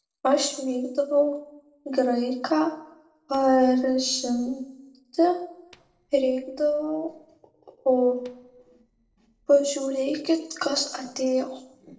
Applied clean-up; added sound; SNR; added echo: neural separator model SepFormer DNS4.